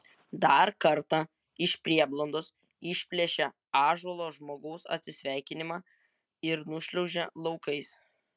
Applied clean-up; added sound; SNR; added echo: none; none; none; none.